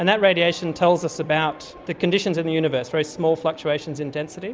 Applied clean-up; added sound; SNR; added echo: none; none; none; none.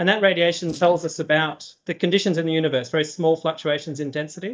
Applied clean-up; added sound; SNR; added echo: neural mask model DeepFilterNet 3.